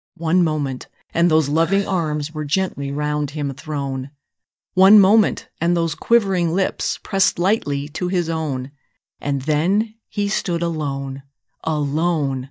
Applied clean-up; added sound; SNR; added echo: neural mask model DeepFilterNet 3.